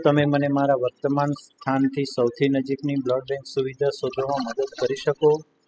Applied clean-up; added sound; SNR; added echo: classical method spectral subtraction.